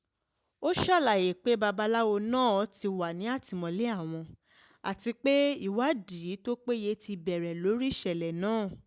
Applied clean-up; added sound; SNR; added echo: none; none; none; none.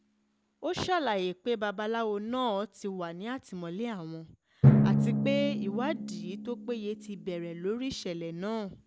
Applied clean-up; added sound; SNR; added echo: none; Drum; -2 dB; none.